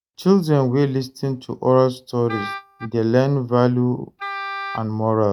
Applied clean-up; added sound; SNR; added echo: neural mask model RNNoise.